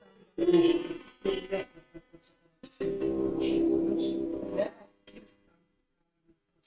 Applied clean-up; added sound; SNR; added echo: neural mask model RNNoise.